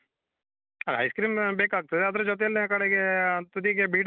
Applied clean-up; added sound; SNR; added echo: none; none; none; none.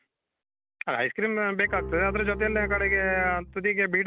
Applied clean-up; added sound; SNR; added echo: none; Bowed string instrument; 8 dB; none.